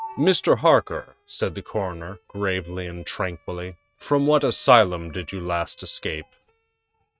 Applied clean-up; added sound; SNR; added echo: neural mask model RNNoise.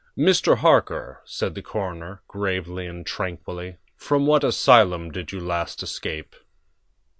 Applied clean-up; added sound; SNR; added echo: none; none; none; none.